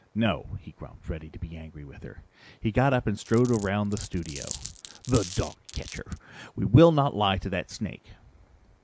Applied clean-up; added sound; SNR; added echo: none; Glass; 15 dB; none.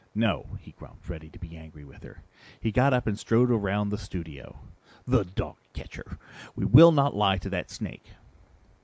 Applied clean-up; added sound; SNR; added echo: none; none; none; none.